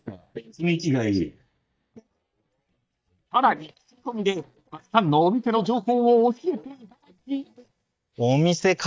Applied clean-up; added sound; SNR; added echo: neural mask model DeepFilterNet 3.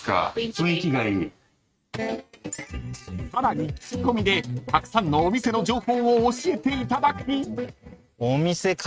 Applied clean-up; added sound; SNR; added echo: neural mask model RNNoise.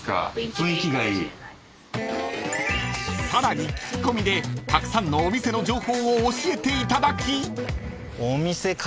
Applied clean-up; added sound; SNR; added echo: none; Wind instrument, woodwind instrument; 15 dB; none.